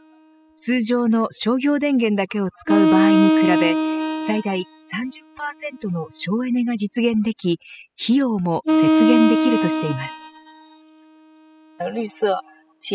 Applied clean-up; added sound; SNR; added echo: classical method spectral subtraction.